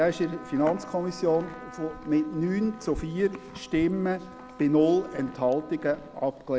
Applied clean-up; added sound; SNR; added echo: none; Livestock, farm animals, working animals + Trumpet; 16 dB; none.